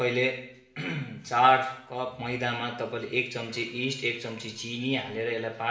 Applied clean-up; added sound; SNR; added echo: none; none; none; reverberation time 0.7 s.